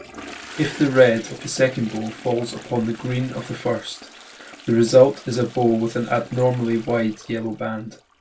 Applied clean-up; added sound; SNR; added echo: none; Toilet flush; 19 dB; reverberation time 0.2 s.